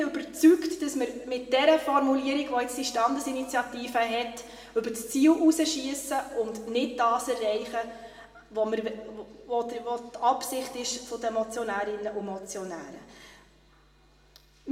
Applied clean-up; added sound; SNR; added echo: none; none; none; reverberation time 1.1 s.